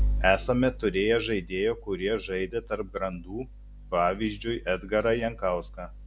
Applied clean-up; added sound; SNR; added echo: none; none; none; none.